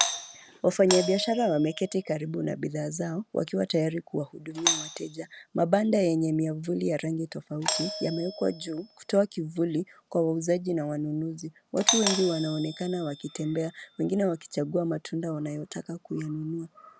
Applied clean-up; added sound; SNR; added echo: none; Doorbell; 8 dB; none.